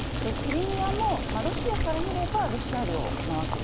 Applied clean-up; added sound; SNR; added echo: none; Boiling; -1 dB; none.